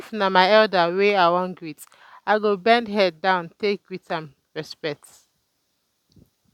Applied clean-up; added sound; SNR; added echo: none; none; none; none.